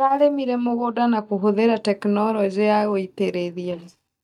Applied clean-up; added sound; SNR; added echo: neural mask model DeepFilterNet 3.